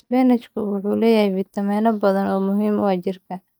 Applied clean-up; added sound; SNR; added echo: neural mask model DeepFilterNet 3.